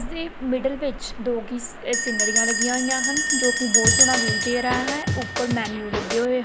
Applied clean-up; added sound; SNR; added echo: none; Bell + Scratching (performance technique); -2 dB; none.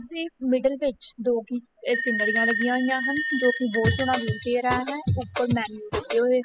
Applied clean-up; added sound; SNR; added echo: classical method spectral subtraction.